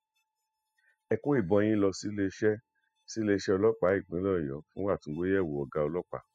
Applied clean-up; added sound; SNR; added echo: classical method spectral subtraction.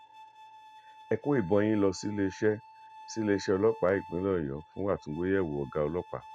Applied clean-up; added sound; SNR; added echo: none; Bowed string instrument; 19 dB; none.